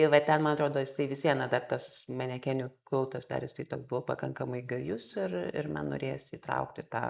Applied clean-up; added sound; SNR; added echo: neural mask model Resemble Enhance denoiser.